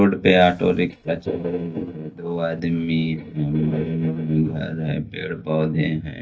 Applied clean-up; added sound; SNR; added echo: neural mask model DeepFilterNet 3.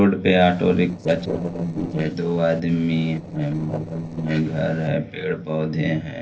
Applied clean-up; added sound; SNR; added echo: neural separator model SepFormer DNS4.